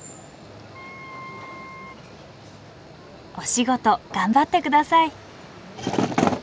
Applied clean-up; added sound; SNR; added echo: none; Wind instrument, woodwind instrument; 17 dB; none.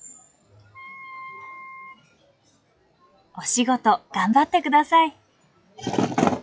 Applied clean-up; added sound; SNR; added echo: classical method log-MMSE.